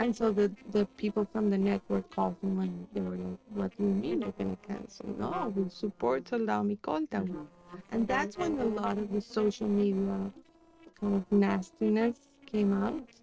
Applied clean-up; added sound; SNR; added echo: neural separator model SepFormer DNS4.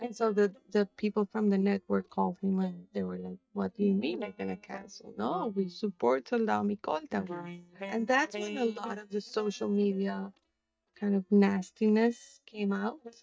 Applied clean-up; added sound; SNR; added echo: neural mask model DeepFilterNet 3.